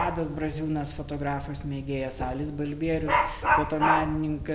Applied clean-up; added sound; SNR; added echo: none; Dog; 1 dB; none.